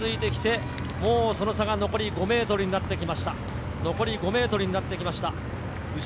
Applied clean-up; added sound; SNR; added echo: none; none; none; none.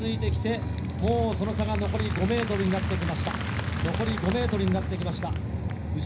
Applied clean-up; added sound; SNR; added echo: none; Applause; 13 dB; reverberation time 0.5 s.